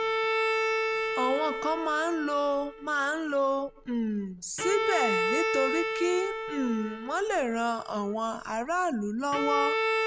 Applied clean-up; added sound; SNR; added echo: none; Bowed string instrument; 2 dB; none.